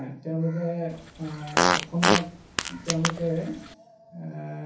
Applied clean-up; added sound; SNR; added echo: none; Fart; -4 dB; reverberation time 0.6 s.